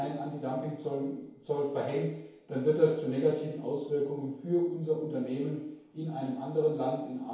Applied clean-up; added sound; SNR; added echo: none; none; none; reverberation time 1.0 s.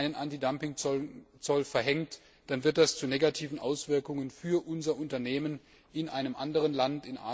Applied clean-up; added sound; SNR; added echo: none; none; none; none.